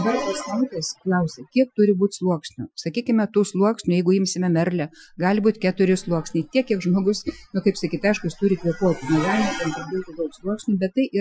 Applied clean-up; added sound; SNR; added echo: classical method Wiener filter.